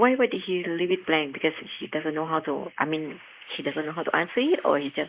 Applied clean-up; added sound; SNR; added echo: neural mask model Resemble Enhance denoiser.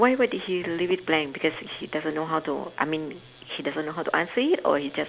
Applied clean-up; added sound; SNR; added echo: none; none; none; none.